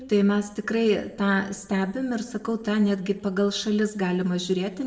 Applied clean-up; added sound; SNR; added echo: none; none; none; reverberation time 1.1 s.